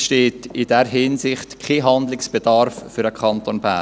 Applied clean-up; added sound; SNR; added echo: none; none; none; none.